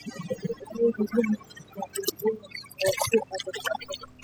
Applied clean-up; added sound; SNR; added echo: classical method spectral subtraction.